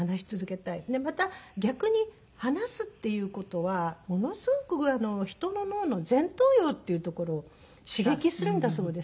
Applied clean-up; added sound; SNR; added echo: none; none; none; none.